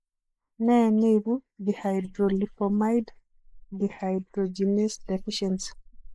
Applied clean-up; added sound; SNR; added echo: neural mask model Resemble Enhance denoiser.